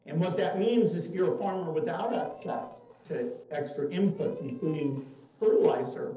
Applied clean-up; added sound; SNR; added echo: neural separator model SepFormer DNS4.